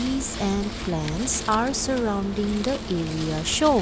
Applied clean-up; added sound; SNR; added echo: none; Wind; 8 dB; none.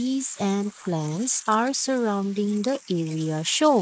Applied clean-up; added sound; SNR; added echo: neural mask model Resemble Enhance denoiser.